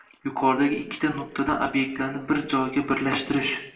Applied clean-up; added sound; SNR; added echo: none; none; none; reverberation time 0.7 s.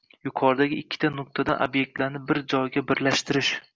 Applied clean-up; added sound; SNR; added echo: none; none; none; none.